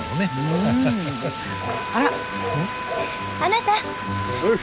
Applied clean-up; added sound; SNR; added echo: none; Bark / Chatter / Chirp, tweet / Livestock, farm animals, working animals; 11 dB; none.